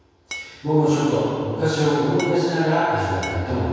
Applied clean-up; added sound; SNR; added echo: none; Glass; 14 dB; reverberation time 2.2 s.